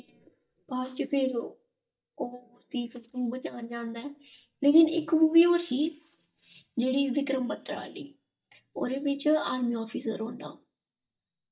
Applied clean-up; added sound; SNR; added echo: neural mask model DeepFilterNet 3.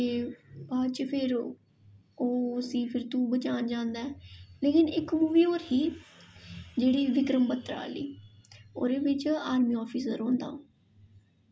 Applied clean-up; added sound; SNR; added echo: none; none; none; none.